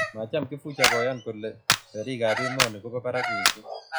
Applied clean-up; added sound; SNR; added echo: classical method log-MMSE.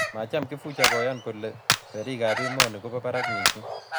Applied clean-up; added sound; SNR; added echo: none; Bird vocalization, bird call, bird song + Clapping; -2 dB; none.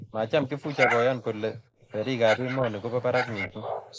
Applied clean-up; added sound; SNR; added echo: neural mask model Resemble Enhance denoiser.